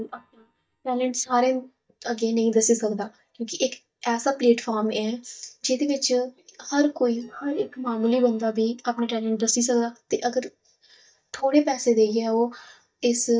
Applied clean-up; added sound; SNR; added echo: neural mask model DeepFilterNet 3.